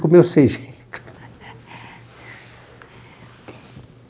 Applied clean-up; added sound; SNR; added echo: none; none; none; none.